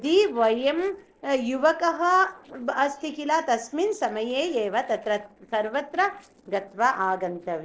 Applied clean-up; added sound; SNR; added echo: neural separator model SepFormer DNS4.